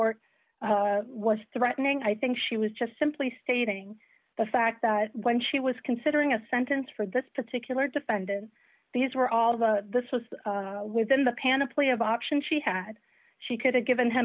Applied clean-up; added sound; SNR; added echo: none; none; none; none.